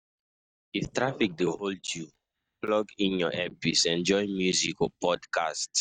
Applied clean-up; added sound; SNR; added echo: neural mask model DeepFilterNet 3.